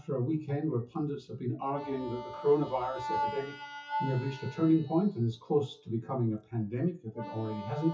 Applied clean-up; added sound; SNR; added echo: classical method WPE with log-MMSE.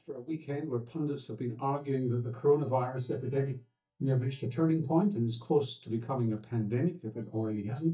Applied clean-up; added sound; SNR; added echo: neural mask model DeepFilterNet 3.